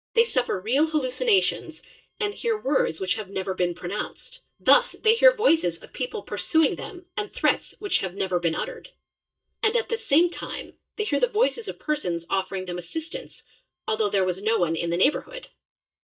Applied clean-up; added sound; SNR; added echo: neural mask model DeepFilterNet 3.